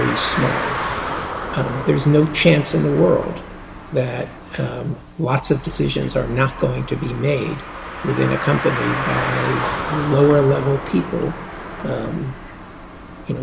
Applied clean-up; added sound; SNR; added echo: none; Car; 8 dB; none.